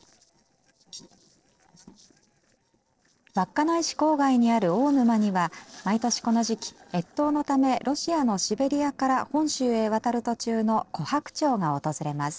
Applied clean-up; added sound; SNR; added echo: neural separator model SepFormer DNS4.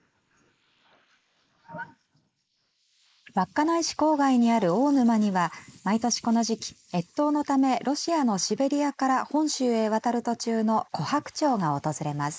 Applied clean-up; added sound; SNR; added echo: neural mask model Resemble Enhance denoiser.